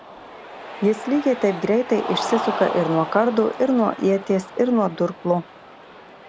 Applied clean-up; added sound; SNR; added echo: none; Cheering; 11 dB; none.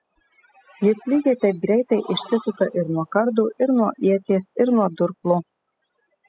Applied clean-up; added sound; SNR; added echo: classical method spectral subtraction.